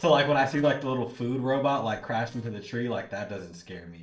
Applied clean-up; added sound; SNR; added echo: neural separator model SepFormer DNS4.